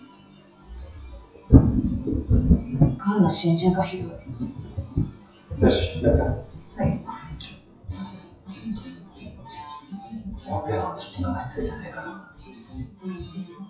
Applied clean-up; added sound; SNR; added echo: classical method WPE with log-MMSE.